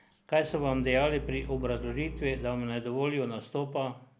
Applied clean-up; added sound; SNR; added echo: none; Bowed string instrument; 10 dB; none.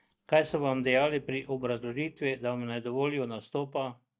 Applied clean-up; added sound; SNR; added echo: neural mask model DeepFilterNet 3.